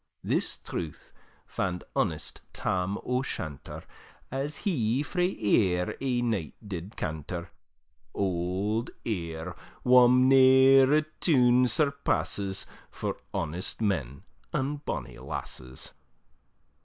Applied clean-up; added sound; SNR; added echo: neural mask model Resemble Enhance denoiser.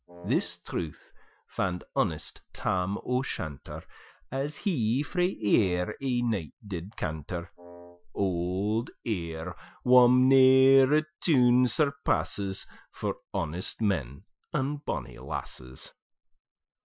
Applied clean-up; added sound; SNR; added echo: classical method Wiener filter.